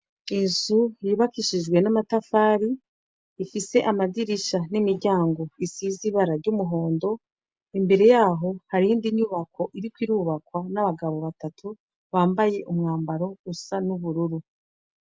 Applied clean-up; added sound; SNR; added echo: none; none; none; none.